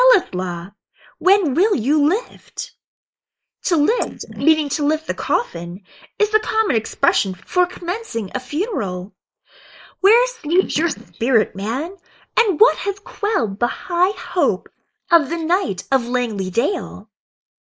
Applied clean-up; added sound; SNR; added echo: neural mask model Resemble Enhance denoiser.